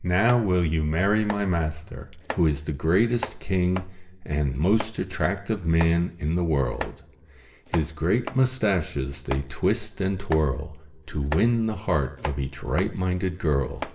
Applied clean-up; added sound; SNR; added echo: none; Domestic sounds, home sounds; 15 dB; reverberation time 1.1 s.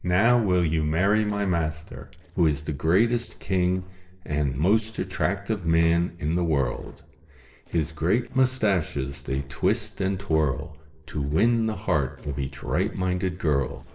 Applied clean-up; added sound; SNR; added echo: neural separator model SepFormer DNS4.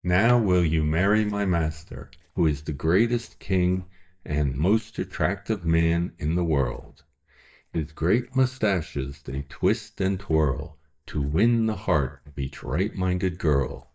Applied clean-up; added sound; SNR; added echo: neural mask model DeepFilterNet 3.